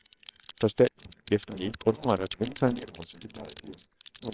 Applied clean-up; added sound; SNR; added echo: neural separator model SepFormer WHAMR!.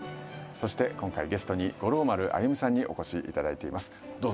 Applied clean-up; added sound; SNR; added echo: none; none; none; none.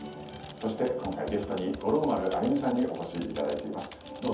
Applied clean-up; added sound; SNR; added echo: none; Typing; 18 dB; reverberation time 0.7 s.